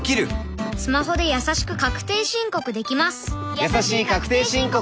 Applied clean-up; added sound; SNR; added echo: none; none; none; none.